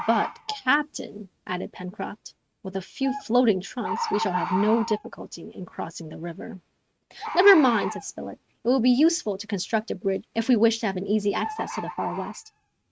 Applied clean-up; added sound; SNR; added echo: neural mask model RNNoise.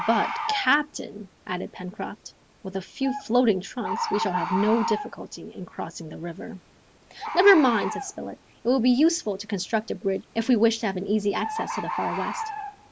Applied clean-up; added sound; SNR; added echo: none; Bird; 9 dB; none.